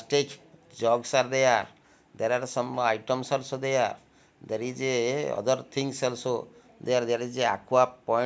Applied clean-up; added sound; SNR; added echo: none; none; none; none.